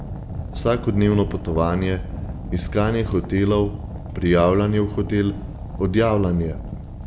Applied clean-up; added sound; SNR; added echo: none; Fire; 9 dB; none.